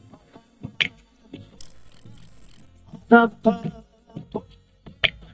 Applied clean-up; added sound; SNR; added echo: neural mask model DeepFilterNet 3.